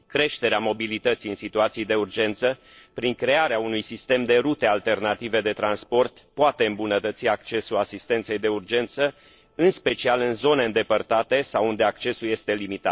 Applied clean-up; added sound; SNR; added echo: neural separator model SepFormer DNS4.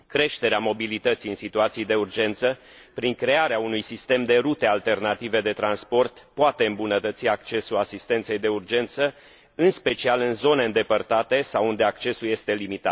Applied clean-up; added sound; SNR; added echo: none; none; none; none.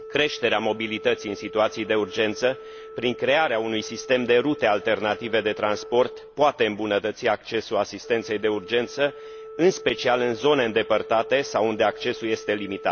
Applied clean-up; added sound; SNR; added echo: none; Organ; 16 dB; none.